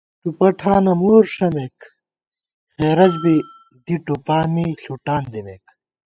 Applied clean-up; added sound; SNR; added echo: classical method spectral subtraction.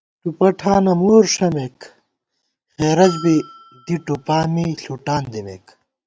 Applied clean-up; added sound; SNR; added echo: none; Bell; 19 dB; none.